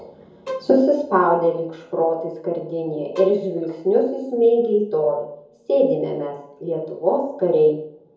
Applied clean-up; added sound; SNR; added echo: none; Bowed string instrument; 14 dB; reverberation time 2.6 s.